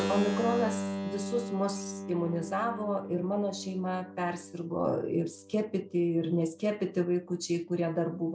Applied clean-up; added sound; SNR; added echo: none; Keyboard (musical); 8 dB; none.